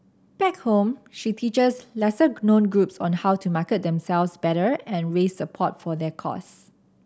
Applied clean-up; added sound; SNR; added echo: none; none; none; none.